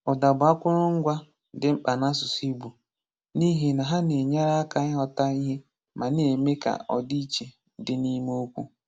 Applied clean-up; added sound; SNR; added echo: none; none; none; none.